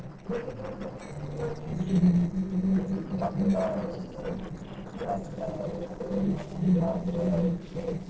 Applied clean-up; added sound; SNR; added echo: neural separator model SepFormer DNS4.